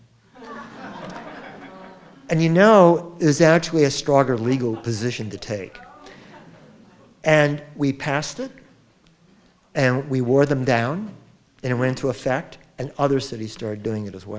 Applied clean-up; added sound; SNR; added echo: none; none; none; none.